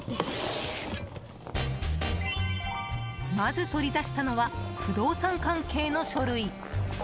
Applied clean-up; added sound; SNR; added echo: none; Boiling; 14 dB; none.